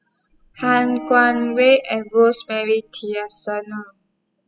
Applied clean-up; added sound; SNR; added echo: classical method spectral subtraction.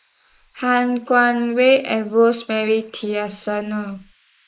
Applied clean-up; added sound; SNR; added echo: neural mask model Resemble Enhance denoiser.